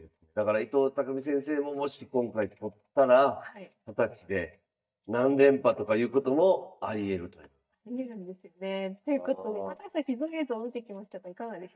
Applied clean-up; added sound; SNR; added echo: neural mask model DeepFilterNet 3.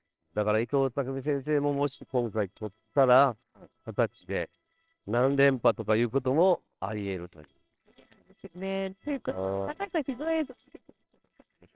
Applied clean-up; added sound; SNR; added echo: neural separator model SepFormer WHAMR!.